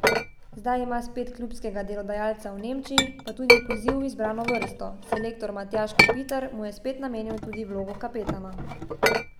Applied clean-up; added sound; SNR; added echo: none; Chink, clink; -3 dB; none.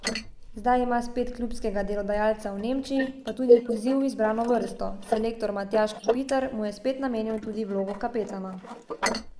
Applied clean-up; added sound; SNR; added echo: neural mask model Resemble Enhance denoiser.